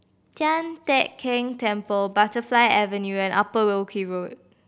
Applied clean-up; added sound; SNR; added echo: none; none; none; none.